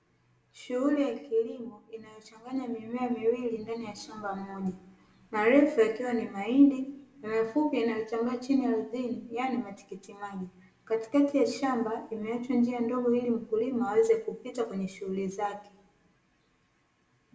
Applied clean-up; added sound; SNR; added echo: none; none; none; reverberation time 0.5 s.